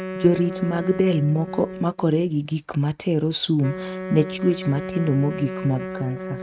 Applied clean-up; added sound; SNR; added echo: neural mask model RNNoise.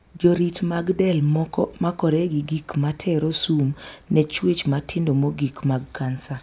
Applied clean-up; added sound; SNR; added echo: none; none; none; none.